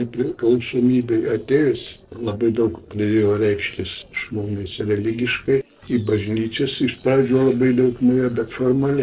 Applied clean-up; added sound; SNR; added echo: neural separator model SepFormer DNS4.